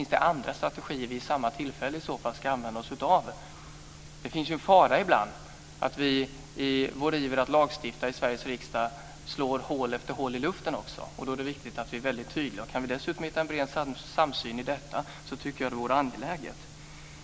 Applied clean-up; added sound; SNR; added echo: none; none; none; none.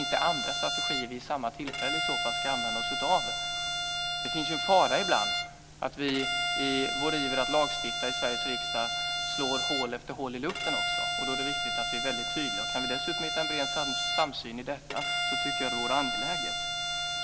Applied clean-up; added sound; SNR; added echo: none; Bowed string instrument; -1 dB; none.